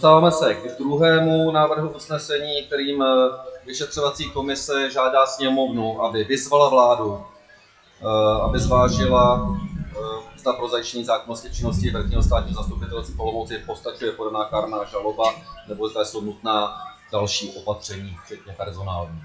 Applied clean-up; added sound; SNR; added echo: classical method WPE with log-MMSE.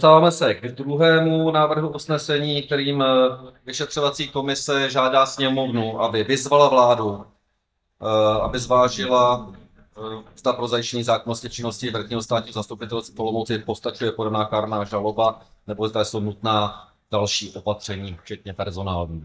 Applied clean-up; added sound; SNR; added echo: neural mask model DeepFilterNet 3.